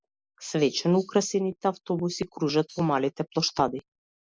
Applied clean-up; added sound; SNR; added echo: neural mask model Resemble Enhance denoiser.